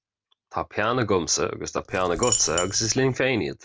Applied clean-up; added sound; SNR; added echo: none; Coin (dropping); 5 dB; none.